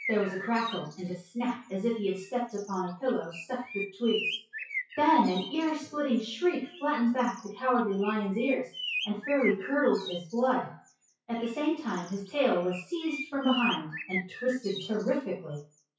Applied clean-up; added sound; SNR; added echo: classical method WPE with log-MMSE.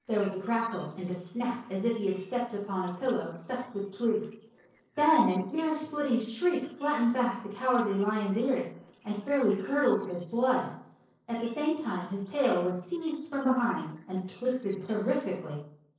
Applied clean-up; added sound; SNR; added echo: neural separator model SepFormer DNS4.